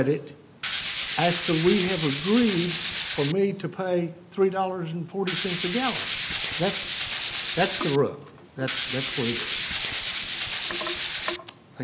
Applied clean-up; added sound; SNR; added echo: none; Tools; -4 dB; none.